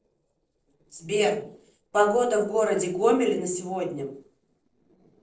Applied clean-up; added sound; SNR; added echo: neural separator model SepFormer DNS4.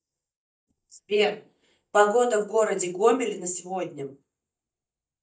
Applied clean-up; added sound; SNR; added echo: neural mask model DeepFilterNet 3.